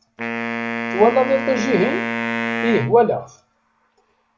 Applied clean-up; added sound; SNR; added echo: none; Wind instrument, woodwind instrument; 5 dB; none.